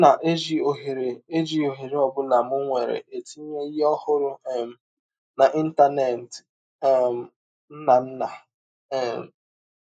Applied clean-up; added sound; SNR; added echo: neural mask model Resemble Enhance denoiser.